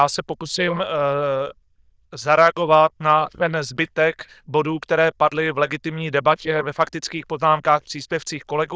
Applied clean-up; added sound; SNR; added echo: neural diffusion model UNIVERSE++.